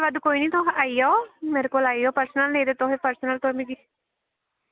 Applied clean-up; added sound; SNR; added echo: none; none; none; none.